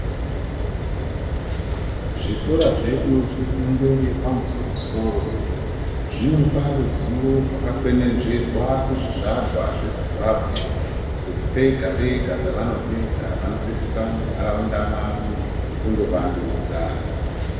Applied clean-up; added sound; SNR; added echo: none; Fire; 1 dB; reverberation time 1.6 s.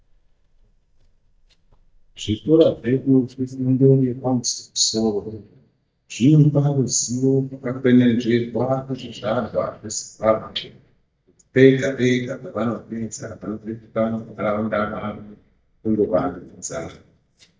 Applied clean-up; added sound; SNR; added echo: neural mask model DeepFilterNet 3.